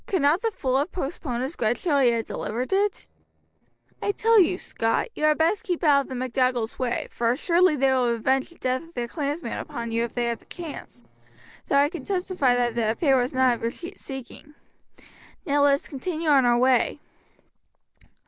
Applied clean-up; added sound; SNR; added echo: neural separator model SepFormer DNS4.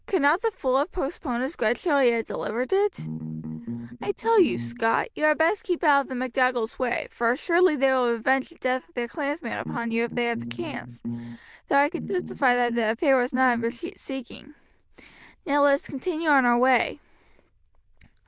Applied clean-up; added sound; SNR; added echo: neural diffusion model UNIVERSE++.